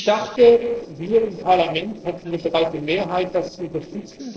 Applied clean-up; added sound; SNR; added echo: neural separator model SepFormer DNS4.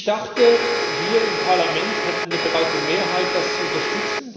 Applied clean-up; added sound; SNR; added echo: none; Domestic sounds, home sounds; 1 dB; reverberation time 2.1 s.